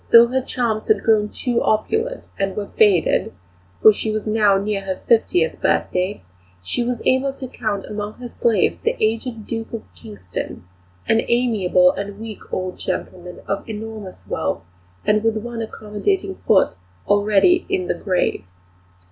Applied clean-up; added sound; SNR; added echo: none; none; none; none.